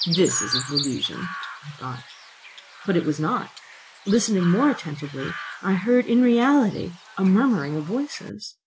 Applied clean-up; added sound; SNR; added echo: none; Chirp, tweet; 11 dB; none.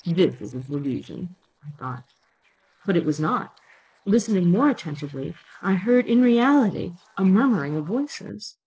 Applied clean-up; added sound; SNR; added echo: neural separator model SepFormer DNS4.